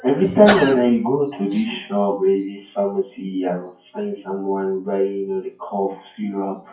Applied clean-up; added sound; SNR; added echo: classical method WPE with log-MMSE.